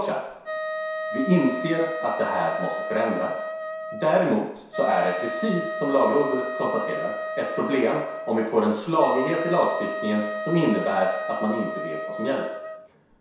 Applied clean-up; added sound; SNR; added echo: none; Wind instrument, woodwind instrument; 6 dB; reverberation time 0.7 s.